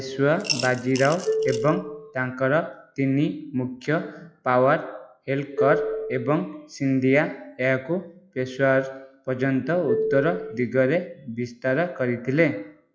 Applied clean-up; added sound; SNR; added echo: classical method log-MMSE.